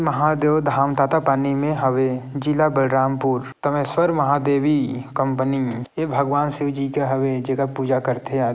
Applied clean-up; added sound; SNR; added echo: none; none; none; none.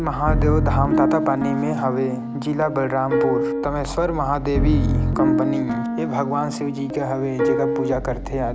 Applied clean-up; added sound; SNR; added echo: none; Piano; -1 dB; none.